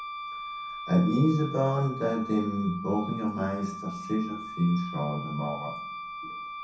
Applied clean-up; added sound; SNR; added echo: none; Wind instrument, woodwind instrument; 10 dB; reverberation time 0.6 s.